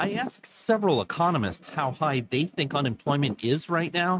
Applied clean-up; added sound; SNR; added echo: neural mask model RNNoise.